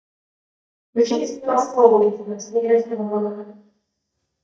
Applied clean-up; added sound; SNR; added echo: neural mask model DeepFilterNet 3.